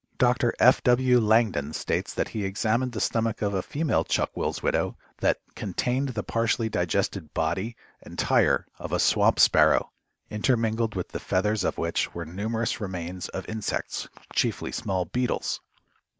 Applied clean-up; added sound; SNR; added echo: none; none; none; none.